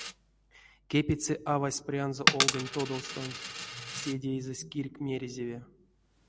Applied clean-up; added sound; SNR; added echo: none; Coin (dropping); 1 dB; none.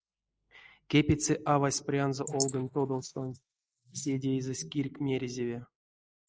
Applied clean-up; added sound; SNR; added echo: neural mask model Resemble Enhance denoiser.